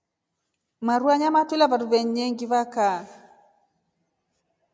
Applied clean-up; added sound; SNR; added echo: none; none; none; none.